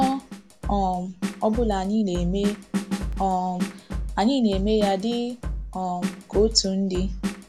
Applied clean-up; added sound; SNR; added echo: none; Drum kit; 6 dB; none.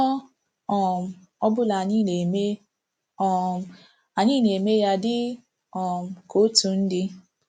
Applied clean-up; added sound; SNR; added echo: none; none; none; none.